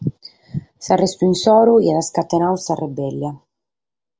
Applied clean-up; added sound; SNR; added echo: none; none; none; none.